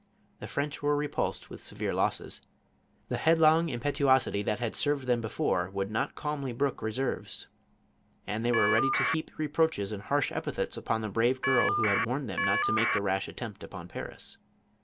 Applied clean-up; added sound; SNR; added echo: none; Telephone; -2 dB; none.